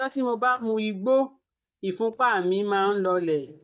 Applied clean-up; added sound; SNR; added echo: neural mask model DeepFilterNet 3.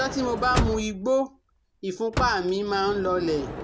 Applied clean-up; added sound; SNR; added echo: none; Sliding door / Motor vehicle (road); 6 dB; none.